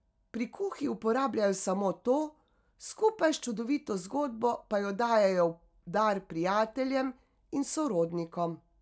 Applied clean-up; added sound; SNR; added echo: none; none; none; none.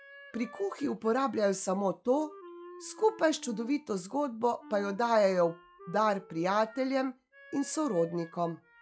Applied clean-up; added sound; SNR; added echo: classical method log-MMSE.